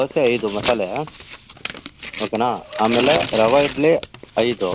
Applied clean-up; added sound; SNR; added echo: none; Tearing; 8 dB; none.